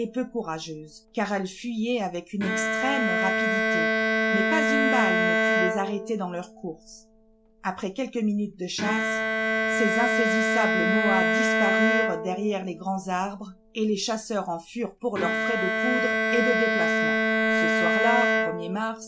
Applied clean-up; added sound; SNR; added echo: none; Bowed string instrument; -3 dB; none.